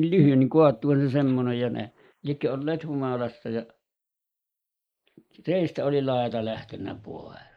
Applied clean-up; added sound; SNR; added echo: neural mask model Resemble Enhance denoiser.